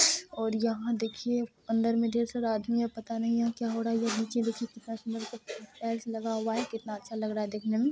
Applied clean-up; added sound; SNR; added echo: none; none; none; none.